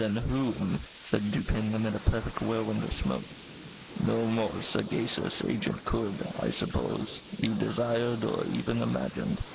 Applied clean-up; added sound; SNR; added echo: neural mask model Resemble Enhance denoiser.